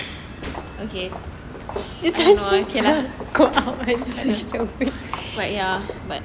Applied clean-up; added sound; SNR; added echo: none; Gunshot, gunfire + Walk, footsteps; 13 dB; none.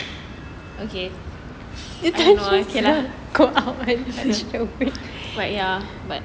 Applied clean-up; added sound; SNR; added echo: none; none; none; none.